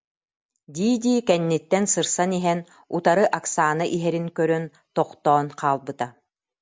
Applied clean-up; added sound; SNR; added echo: none; none; none; none.